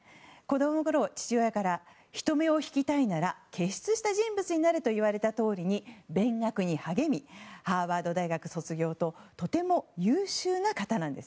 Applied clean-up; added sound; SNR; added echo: none; none; none; none.